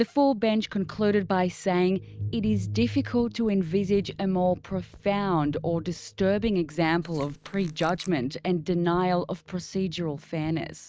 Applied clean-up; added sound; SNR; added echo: neural mask model RNNoise.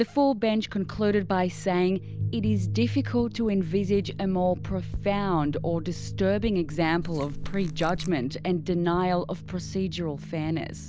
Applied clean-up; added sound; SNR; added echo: none; Squeak / Tools; 9 dB; none.